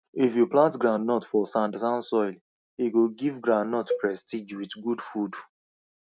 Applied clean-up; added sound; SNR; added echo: none; Cowbell; 11 dB; none.